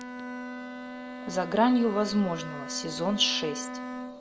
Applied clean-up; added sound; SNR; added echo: none; Bowed string instrument; 10 dB; none.